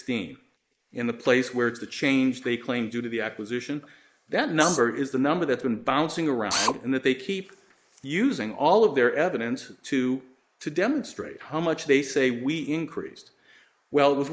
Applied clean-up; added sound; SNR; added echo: neural mask model Resemble Enhance denoiser.